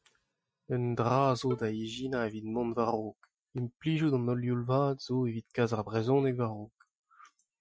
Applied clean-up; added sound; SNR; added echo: classical method Wiener filter.